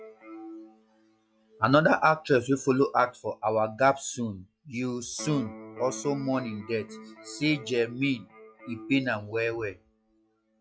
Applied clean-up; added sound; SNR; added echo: classical method log-MMSE.